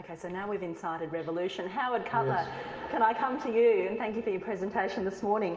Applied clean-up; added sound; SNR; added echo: none; none; none; reverberation time 0.2 s.